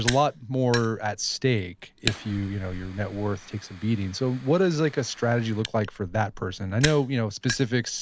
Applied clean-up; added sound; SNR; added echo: none; Fire; 12 dB; none.